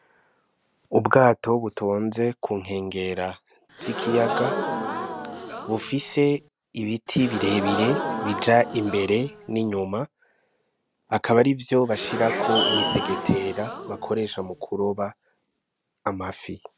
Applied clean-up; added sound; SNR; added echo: none; Bird + Crowd / Gasp; 4 dB; none.